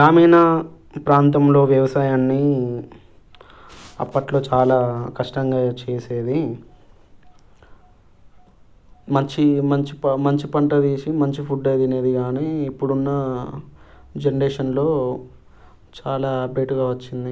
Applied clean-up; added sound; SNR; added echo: none; none; none; none.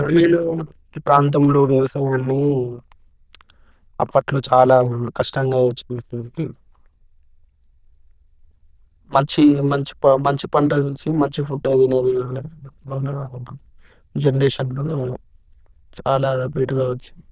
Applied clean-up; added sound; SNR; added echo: neural diffusion model UNIVERSE++.